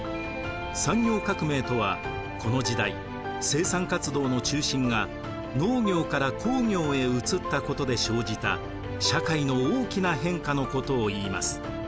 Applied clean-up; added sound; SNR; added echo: none; Doorbell; 19 dB; none.